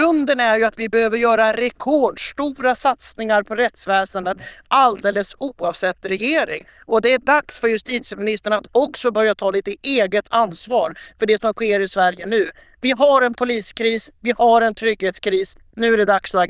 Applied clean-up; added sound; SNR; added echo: neural diffusion model UNIVERSE++.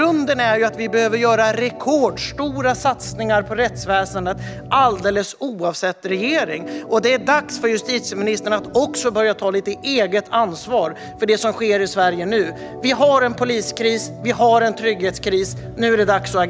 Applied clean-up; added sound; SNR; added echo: none; Organ; 14 dB; none.